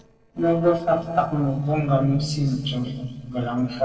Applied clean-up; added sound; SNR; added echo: neural separator model SepFormer DNS4.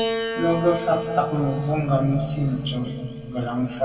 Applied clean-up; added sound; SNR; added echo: none; Piano; 8 dB; reverberation time 2.3 s.